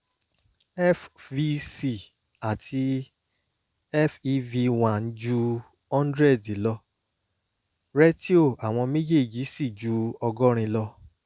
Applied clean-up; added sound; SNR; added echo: none; none; none; none.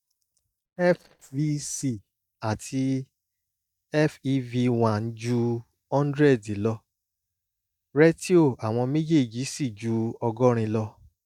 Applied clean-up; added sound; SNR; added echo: neural mask model DeepFilterNet 3.